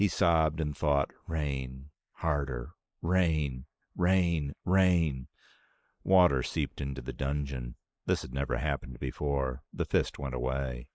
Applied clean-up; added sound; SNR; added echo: neural mask model Resemble Enhance denoiser.